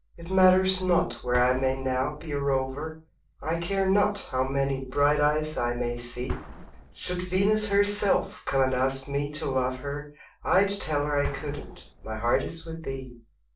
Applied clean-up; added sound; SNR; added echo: neural separator model SepFormer DNS4.